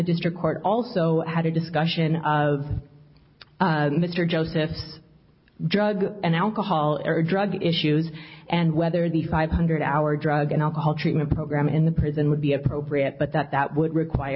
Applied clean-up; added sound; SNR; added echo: none; none; none; none.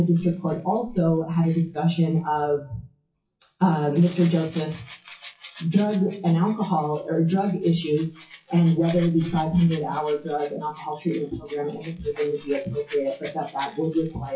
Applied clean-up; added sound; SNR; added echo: classical method WPE with log-MMSE.